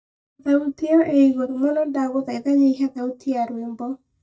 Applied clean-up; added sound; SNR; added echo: neural mask model DeepFilterNet 3.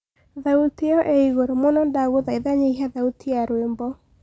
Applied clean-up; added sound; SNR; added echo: none; none; none; none.